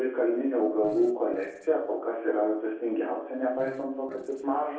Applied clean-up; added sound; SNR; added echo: neural separator model SepFormer DNS4.